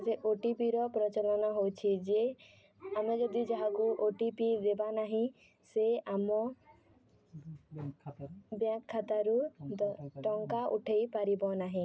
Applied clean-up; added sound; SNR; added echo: none; none; none; none.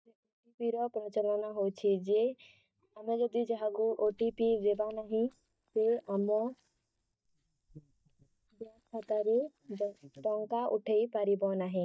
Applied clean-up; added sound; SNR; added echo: neural mask model DeepFilterNet 3.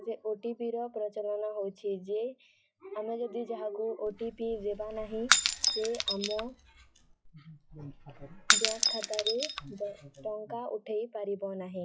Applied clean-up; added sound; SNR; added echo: classical method log-MMSE.